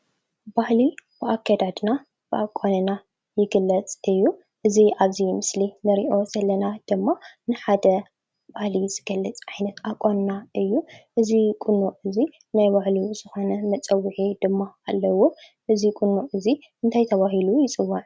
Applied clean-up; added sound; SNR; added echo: none; none; none; none.